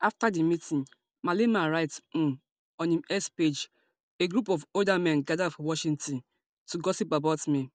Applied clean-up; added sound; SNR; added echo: none; none; none; none.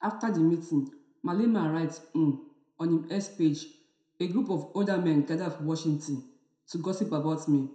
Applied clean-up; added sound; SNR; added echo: none; none; none; reverberation time 0.6 s.